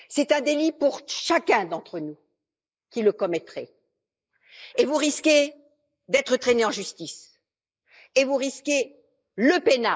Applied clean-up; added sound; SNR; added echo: neural mask model Resemble Enhance denoiser.